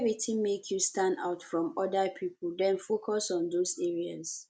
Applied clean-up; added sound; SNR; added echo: none; none; none; none.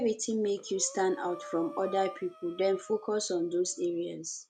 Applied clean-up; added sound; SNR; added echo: none; Breathing; 18 dB; none.